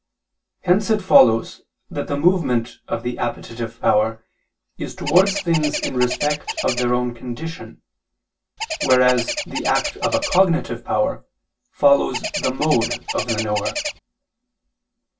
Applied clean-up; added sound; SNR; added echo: none; Bird; 5 dB; reverberation time 0.1 s.